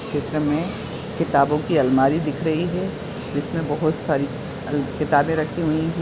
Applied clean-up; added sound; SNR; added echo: none; none; none; none.